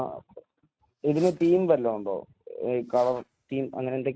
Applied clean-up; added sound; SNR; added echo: neural mask model RNNoise.